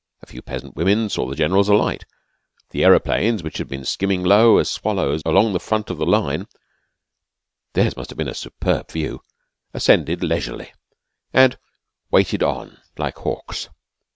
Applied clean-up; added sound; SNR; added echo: none; none; none; none.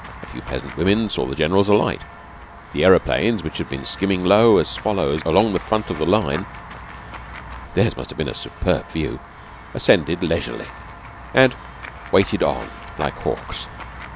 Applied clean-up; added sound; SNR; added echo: none; Walk, footsteps / Run / Bell; 15 dB; none.